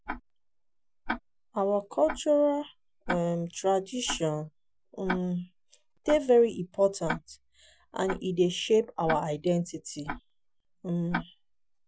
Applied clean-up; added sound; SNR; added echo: none; Tick-tock; 12 dB; none.